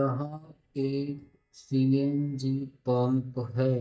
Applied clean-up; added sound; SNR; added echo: neural mask model DeepFilterNet 3.